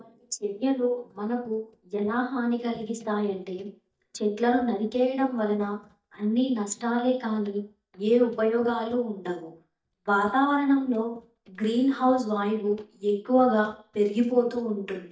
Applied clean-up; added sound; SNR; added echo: neural mask model DeepFilterNet 3.